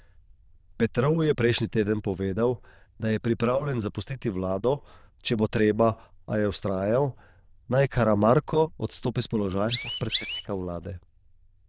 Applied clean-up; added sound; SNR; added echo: neural diffusion model UNIVERSE++.